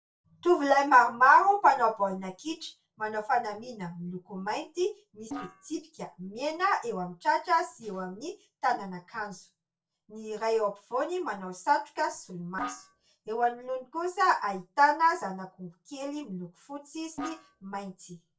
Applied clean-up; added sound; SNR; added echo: neural separator model SepFormer DNS4.